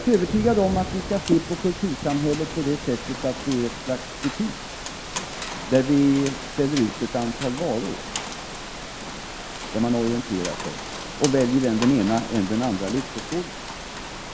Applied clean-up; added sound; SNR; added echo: none; Rain; 9 dB; none.